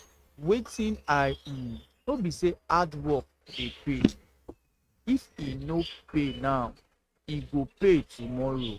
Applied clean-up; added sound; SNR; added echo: neural mask model RNNoise.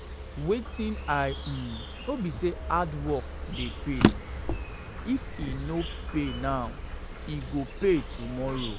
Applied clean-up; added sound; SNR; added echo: none; Insect + Drawer open or close; 2 dB; none.